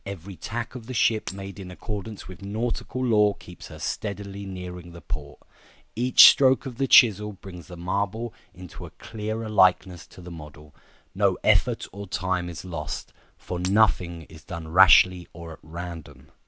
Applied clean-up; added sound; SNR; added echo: none; Shatter; 19 dB; none.